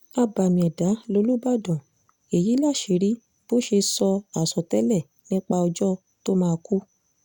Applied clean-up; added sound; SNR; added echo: none; none; none; none.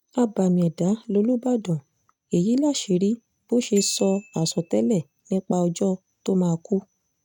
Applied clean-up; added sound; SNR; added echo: neural mask model RNNoise.